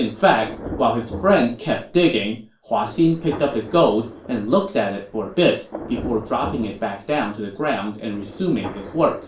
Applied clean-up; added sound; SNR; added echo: none; Thunder; 15 dB; reverberation time 0.3 s.